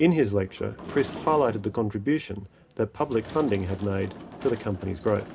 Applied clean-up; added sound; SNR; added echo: none; Sliding door / Slam; 15 dB; reverberation time 0.3 s.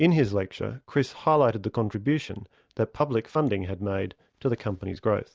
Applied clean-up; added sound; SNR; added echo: none; none; none; none.